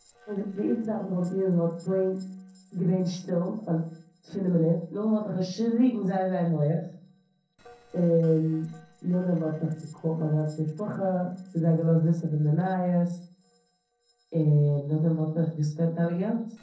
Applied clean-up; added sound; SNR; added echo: neural separator model SepFormer DNS4.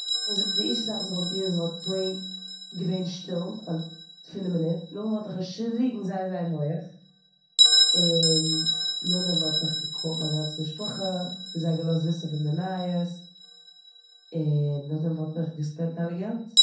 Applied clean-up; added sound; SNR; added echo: none; Bell; -1 dB; reverberation time 0.5 s.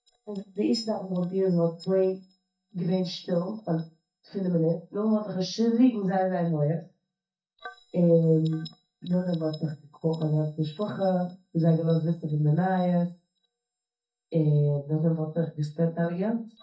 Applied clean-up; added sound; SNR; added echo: neural mask model DeepFilterNet 3.